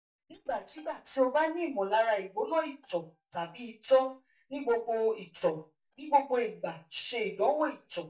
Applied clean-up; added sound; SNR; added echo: neural mask model DeepFilterNet 3.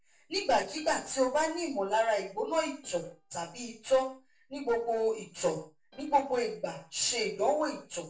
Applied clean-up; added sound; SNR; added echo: neural separator model SepFormer DNS4.